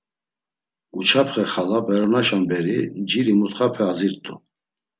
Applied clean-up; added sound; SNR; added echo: none; none; none; none.